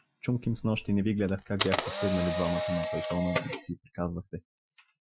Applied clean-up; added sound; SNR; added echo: classical method Wiener filter.